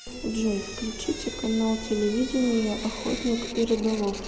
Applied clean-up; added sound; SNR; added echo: none; Drip / Sink (filling or washing); 13 dB; none.